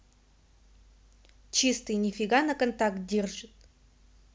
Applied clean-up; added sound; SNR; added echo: none; none; none; none.